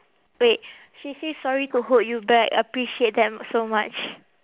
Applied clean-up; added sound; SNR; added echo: none; none; none; none.